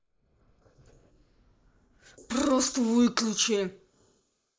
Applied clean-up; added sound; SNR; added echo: neural mask model Resemble Enhance denoiser.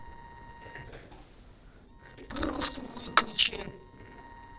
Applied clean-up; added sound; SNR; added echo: neural separator model SepFormer DNS4.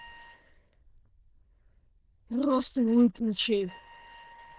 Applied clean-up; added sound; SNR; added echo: neural diffusion model UNIVERSE++.